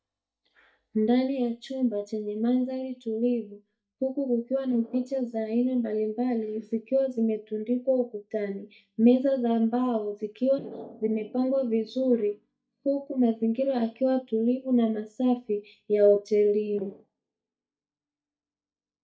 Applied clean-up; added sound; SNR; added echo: neural mask model DeepFilterNet 3.